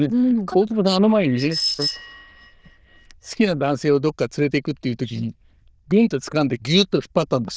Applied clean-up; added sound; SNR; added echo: neural diffusion model UNIVERSE++.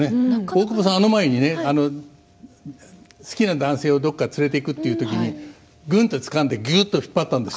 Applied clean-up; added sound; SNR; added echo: none; none; none; none.